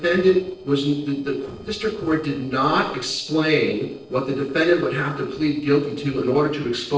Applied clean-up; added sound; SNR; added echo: neural separator model SepFormer DNS4.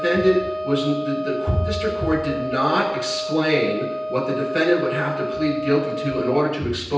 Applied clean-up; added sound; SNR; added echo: none; Wind instrument, woodwind instrument; 6 dB; reverberation time 0.9 s.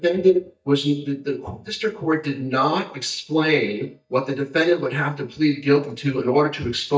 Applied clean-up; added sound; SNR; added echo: neural mask model DeepFilterNet 3.